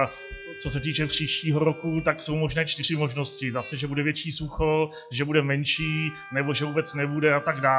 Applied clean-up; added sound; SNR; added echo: classical method log-MMSE.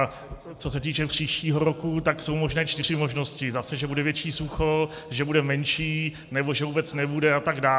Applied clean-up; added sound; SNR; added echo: none; none; none; none.